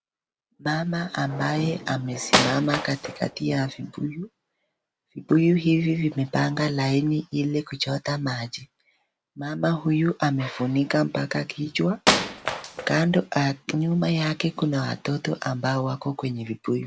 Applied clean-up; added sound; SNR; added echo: none; Wood; 1 dB; none.